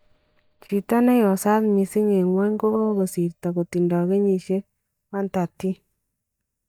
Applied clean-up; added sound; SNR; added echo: neural mask model DeepFilterNet 3.